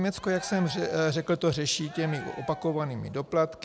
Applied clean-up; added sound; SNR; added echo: none; Cheering; 15 dB; none.